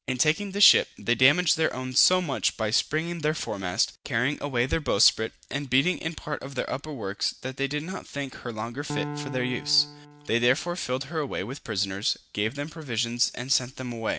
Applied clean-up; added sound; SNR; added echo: none; Piano; 12 dB; none.